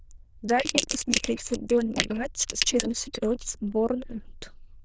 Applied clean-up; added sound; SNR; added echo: neural diffusion model UNIVERSE++.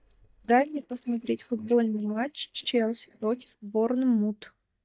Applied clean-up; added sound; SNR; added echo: neural mask model DeepFilterNet 3.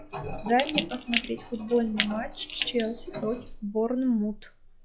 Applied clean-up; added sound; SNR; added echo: classical method log-MMSE.